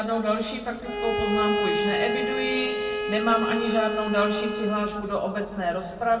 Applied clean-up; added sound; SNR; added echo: none; Bowed string instrument; 3 dB; reverberation time 1.5 s.